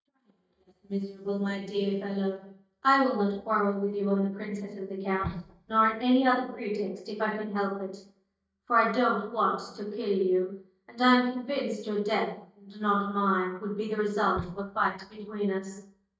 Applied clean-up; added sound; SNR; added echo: neural mask model DeepFilterNet 3.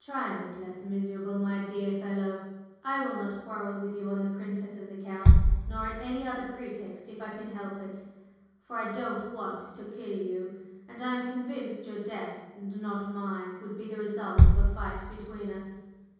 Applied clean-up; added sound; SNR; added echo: none; Bass drum; -5 dB; reverberation time 1.3 s.